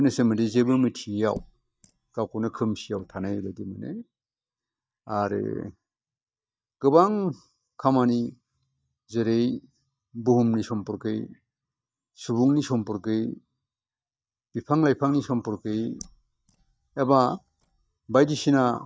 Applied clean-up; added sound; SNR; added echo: neural mask model DeepFilterNet 3.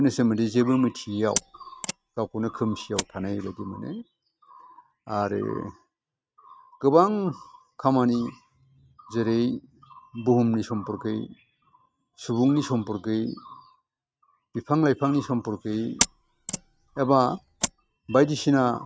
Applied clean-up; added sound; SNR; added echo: neural mask model RNNoise.